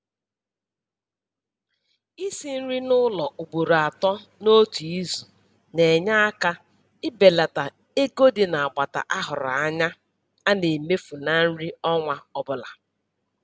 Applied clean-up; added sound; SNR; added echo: none; none; none; none.